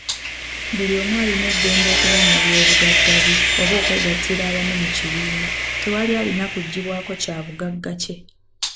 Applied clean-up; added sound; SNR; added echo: none; Sawing; -4 dB; none.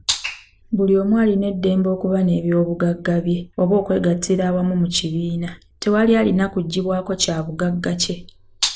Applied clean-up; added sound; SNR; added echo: none; none; none; none.